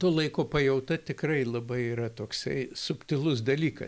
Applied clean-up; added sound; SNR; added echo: none; none; none; none.